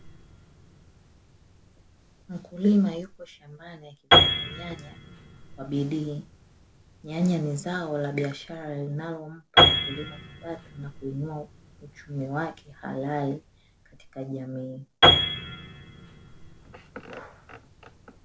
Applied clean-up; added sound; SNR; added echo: none; Piano; -4 dB; none.